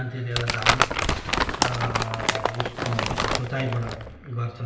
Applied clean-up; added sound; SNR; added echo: none; Crumpling, crinkling; -5 dB; reverberation time 0.9 s.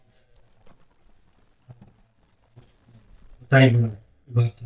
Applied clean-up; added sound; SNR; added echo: neural mask model DeepFilterNet 3.